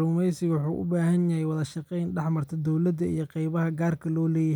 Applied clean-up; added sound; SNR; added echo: none; none; none; none.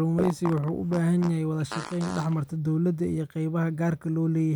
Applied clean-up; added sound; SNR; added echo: none; Fart; 11 dB; none.